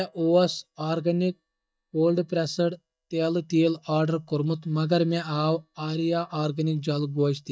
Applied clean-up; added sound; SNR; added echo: neural mask model DeepFilterNet 3.